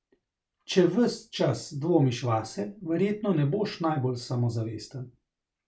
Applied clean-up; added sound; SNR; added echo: none; none; none; none.